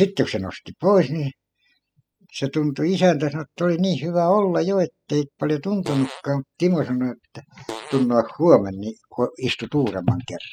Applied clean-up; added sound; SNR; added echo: classical method spectral subtraction.